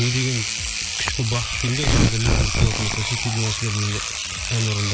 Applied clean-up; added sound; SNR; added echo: none; Tearing + Engine / Domestic sounds, home sounds; -1 dB; none.